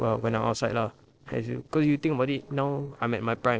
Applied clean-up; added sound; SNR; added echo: neural separator model SepFormer DNS4.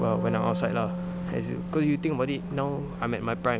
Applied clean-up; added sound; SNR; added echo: none; Wind instrument, woodwind instrument; 4 dB; none.